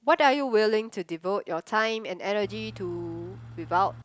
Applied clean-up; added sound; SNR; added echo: none; Engine / Truck; 16 dB; none.